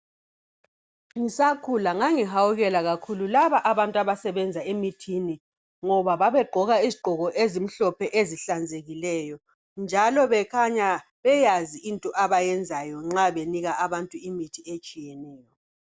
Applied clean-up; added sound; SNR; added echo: none; none; none; none.